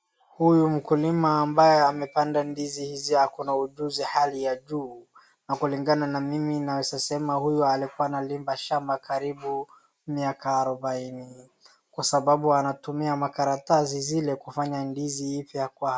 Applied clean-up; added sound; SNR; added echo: none; none; none; none.